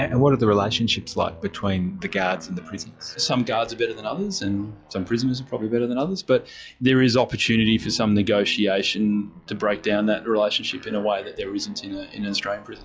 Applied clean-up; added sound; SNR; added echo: classical method log-MMSE.